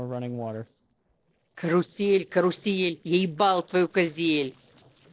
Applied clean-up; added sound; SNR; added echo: neural separator model SepFormer DNS4.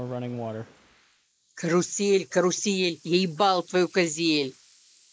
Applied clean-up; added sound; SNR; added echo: neural mask model Resemble Enhance denoiser.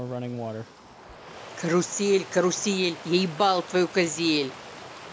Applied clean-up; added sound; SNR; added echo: none; Stream; 12 dB; none.